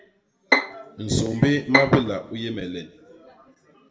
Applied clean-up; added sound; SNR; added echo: none; Bowed string instrument; 1 dB; reverberation time 0.6 s.